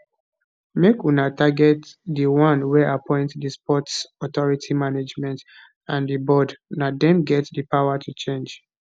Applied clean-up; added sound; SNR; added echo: none; none; none; none.